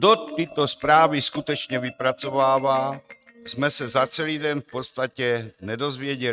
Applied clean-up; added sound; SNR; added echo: neural mask model RNNoise.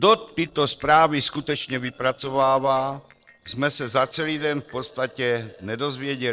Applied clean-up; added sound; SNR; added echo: neural separator model SepFormer DNS4.